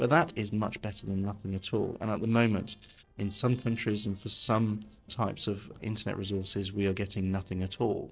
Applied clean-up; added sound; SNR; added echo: neural separator model SepFormer DNS4.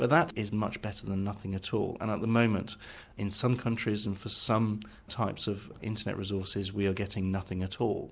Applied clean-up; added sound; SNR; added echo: none; none; none; none.